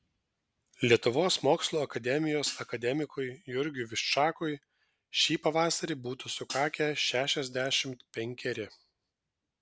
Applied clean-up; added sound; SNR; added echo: none; Hi-hat; 15 dB; none.